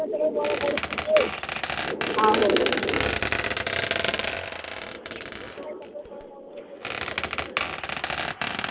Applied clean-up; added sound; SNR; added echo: none; Squeak; 1 dB; none.